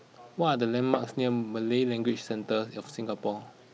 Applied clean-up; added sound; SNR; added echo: none; Glass; 16 dB; none.